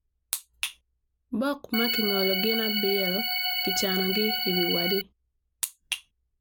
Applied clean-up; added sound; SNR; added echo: none; Organ; -2 dB; none.